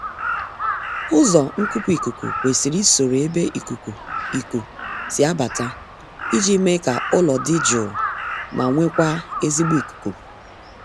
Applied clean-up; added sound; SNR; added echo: none; Crow; 8 dB; none.